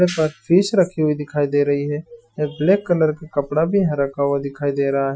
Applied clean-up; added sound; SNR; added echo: classical method Wiener filter.